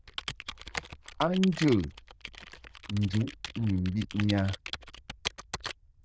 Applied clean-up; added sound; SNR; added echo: neural diffusion model UNIVERSE++.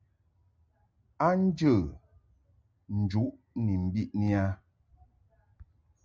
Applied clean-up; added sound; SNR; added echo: none; none; none; none.